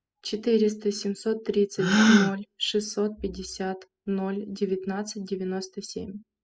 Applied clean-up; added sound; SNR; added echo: classical method spectral subtraction.